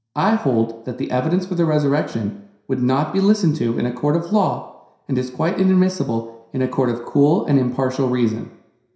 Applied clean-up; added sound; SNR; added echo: none; none; none; reverberation time 0.7 s.